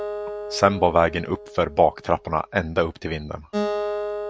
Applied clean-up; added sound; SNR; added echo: none; Acoustic guitar; 8 dB; none.